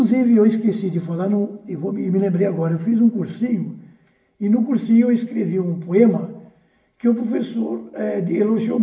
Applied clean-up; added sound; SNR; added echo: none; none; none; reverberation time 0.8 s.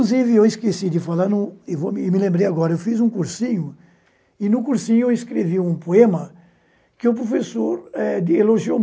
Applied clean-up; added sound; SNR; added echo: none; none; none; none.